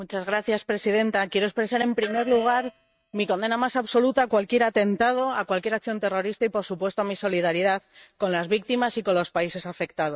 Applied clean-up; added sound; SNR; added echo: neural mask model RNNoise.